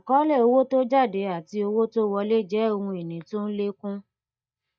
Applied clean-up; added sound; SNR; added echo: neural mask model DeepFilterNet 3.